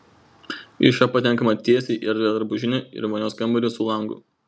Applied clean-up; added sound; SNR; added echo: none; none; none; none.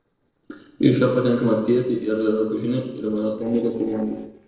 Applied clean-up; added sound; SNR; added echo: neural separator model SepFormer DNS4.